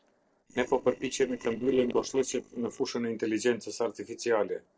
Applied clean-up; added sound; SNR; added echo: neural separator model SepFormer DNS4.